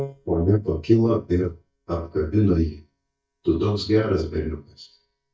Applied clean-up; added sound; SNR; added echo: neural mask model DeepFilterNet 3.